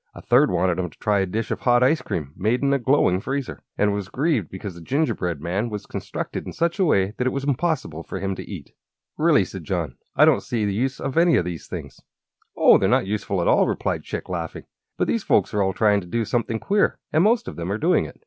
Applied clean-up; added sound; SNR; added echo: none; none; none; none.